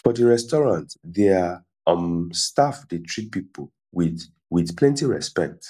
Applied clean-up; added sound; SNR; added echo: none; none; none; none.